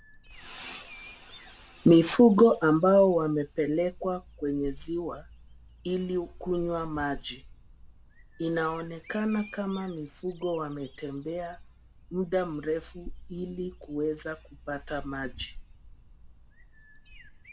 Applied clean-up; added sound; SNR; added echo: none; Bird vocalization, bird call, bird song; 18 dB; none.